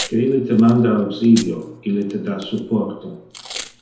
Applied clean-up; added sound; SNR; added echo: none; Packing tape, duct tape / Tearing; 17 dB; reverberation time 2.1 s.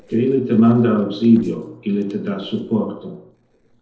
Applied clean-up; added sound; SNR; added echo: neural separator model SepFormer DNS4.